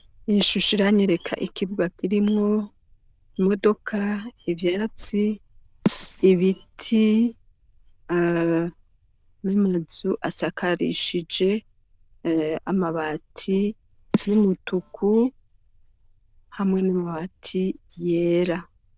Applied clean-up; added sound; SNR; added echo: neural diffusion model UNIVERSE++.